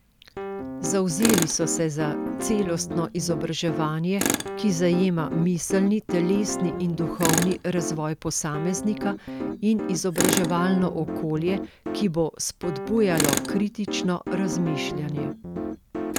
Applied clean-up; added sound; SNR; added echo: none; Tools + Piano; 4 dB; none.